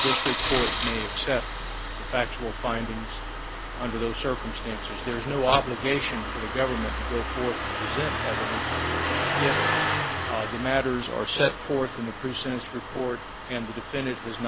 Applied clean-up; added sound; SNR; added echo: none; Engine starting; 1 dB; none.